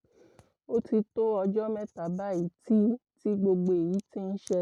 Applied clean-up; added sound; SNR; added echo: none; none; none; none.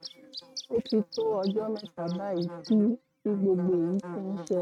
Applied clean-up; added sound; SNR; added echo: neural mask model RNNoise.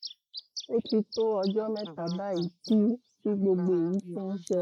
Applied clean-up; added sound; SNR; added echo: neural mask model Resemble Enhance denoiser.